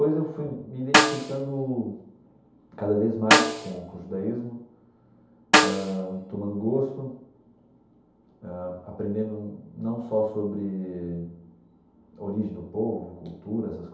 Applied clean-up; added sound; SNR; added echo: none; Snare drum; -4 dB; reverberation time 0.8 s.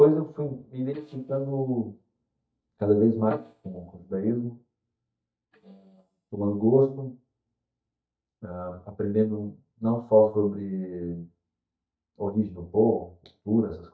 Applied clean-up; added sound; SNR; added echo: neural mask model DeepFilterNet 3.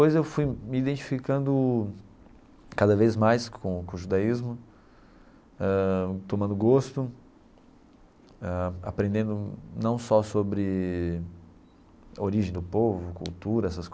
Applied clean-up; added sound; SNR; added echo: none; none; none; none.